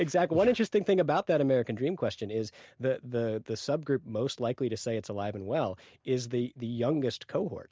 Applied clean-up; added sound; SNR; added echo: none; none; none; none.